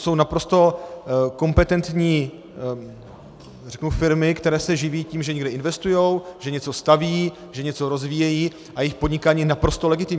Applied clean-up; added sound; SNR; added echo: none; none; none; none.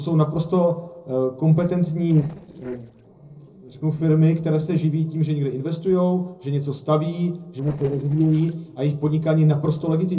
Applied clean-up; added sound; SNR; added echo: neural separator model SepFormer DNS4.